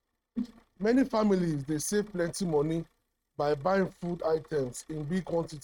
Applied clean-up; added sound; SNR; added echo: neural mask model RNNoise.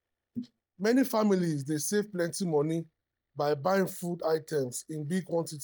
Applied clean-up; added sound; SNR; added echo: neural mask model DeepFilterNet 3.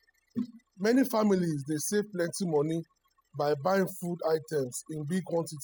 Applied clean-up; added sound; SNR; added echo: classical method spectral subtraction.